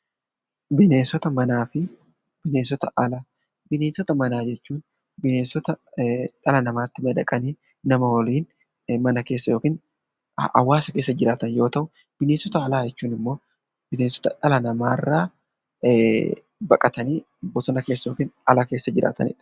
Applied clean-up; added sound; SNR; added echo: none; none; none; none.